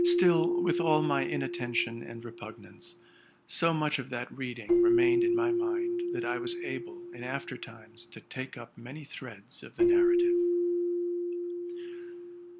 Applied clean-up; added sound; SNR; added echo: none; Keyboard (musical); -4 dB; none.